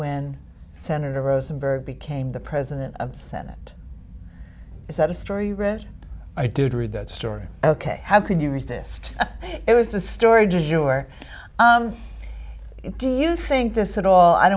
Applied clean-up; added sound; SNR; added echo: none; none; none; none.